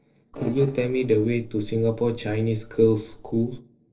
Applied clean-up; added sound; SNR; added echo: neural separator model SepFormer DNS4.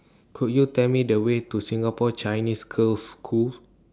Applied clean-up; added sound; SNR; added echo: none; none; none; none.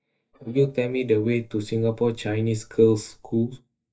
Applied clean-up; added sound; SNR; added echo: neural mask model DeepFilterNet 3.